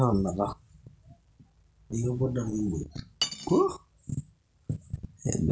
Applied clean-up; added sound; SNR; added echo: none; Cutlery, silverware; 10 dB; none.